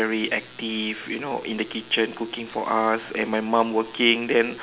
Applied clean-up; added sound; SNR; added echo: none; none; none; none.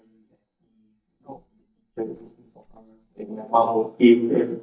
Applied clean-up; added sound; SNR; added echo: neural mask model DeepFilterNet 3.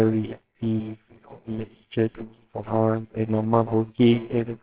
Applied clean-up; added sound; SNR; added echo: neural separator model SepFormer WHAMR!.